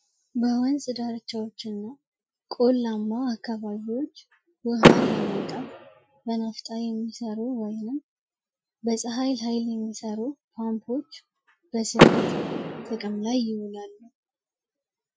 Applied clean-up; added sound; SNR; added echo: classical method Wiener filter.